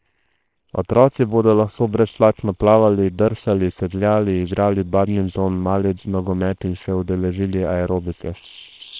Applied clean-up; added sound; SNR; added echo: neural separator model SepFormer WHAM!.